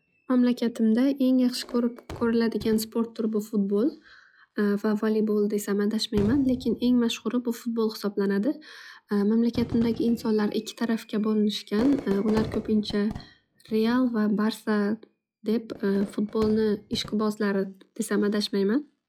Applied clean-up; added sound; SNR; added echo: classical method log-MMSE.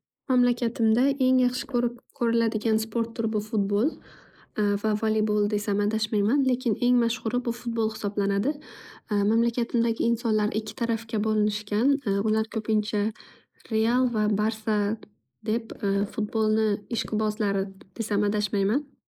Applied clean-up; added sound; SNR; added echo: neural mask model Resemble Enhance denoiser.